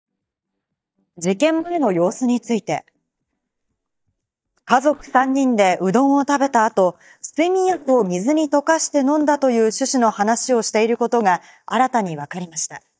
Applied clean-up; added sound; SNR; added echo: neural mask model DeepFilterNet 3.